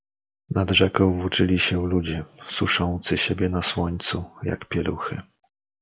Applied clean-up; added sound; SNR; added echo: none; none; none; none.